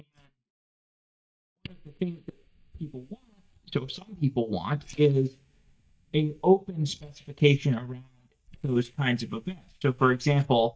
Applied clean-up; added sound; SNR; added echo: neural mask model DeepFilterNet 3.